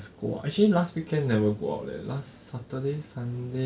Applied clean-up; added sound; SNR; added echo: none; none; none; none.